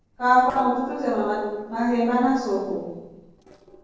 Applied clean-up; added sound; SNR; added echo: neural separator model SepFormer DNS4.